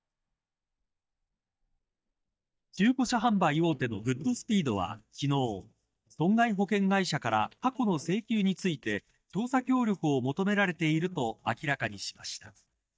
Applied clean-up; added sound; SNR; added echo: neural mask model DeepFilterNet 3.